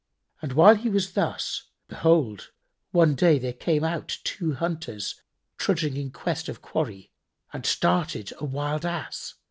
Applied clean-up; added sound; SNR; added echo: none; none; none; none.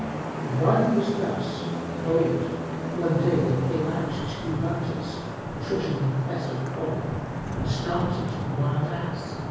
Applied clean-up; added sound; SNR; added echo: none; Traffic noise, roadway noise / Vehicle horn, car horn, honking; 4 dB; reverberation time 1.3 s.